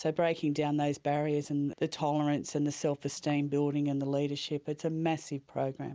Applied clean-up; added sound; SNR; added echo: none; none; none; none.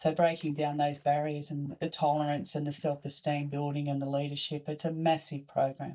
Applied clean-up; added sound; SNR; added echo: neural mask model DeepFilterNet 3.